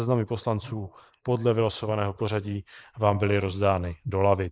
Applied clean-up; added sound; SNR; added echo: neural mask model Resemble Enhance denoiser.